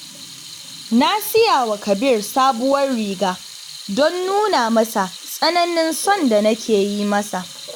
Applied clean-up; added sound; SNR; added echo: none; Sink (filling or washing) / Water tap, faucet; 16 dB; none.